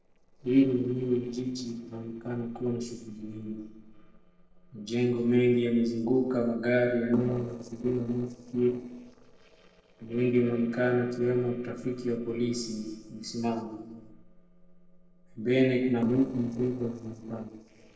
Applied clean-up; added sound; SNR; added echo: neural separator model SepFormer DNS4.